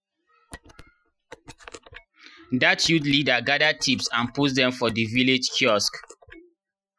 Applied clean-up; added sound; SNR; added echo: classical method Wiener filter.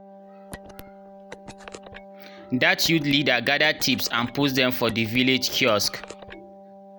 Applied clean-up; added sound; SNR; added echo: none; Telephone + Wind instrument, woodwind instrument; 17 dB; none.